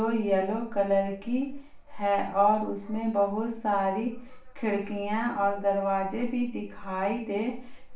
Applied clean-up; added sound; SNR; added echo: none; none; none; reverberation time 0.4 s.